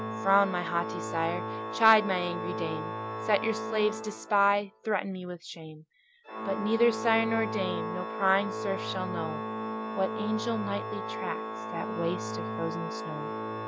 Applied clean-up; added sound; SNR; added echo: none; Organ; 5 dB; none.